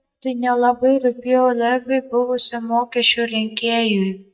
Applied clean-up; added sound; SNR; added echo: neural mask model DeepFilterNet 3.